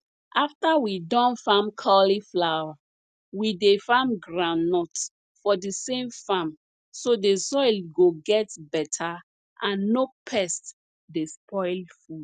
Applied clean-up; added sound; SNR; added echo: none; none; none; none.